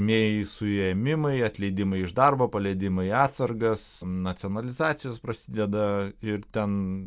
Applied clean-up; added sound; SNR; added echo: none; none; none; none.